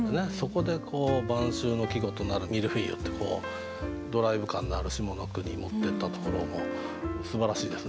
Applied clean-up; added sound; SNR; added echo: none; none; none; none.